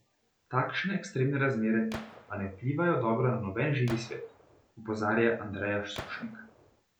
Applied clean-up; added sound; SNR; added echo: none; Gunshot, gunfire; 17 dB; none.